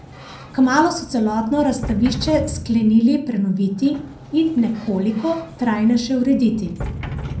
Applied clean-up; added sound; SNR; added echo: none; Sliding door; 13 dB; reverberation time 0.5 s.